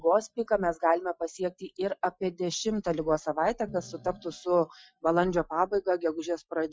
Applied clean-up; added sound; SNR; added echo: classical method Wiener filter.